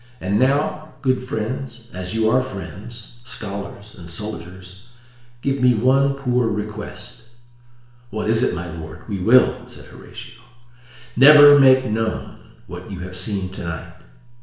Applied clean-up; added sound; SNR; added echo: none; none; none; reverberation time 0.7 s.